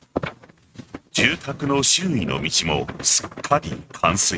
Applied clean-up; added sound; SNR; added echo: neural mask model RNNoise.